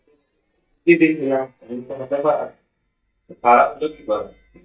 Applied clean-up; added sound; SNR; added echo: neural mask model DeepFilterNet 3.